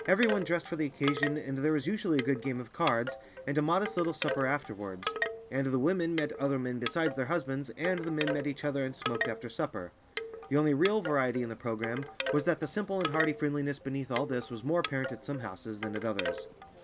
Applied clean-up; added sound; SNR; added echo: none; Wind chime / Wood; 8 dB; none.